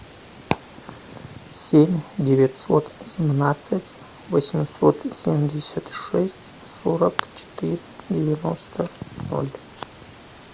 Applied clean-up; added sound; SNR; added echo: none; none; none; none.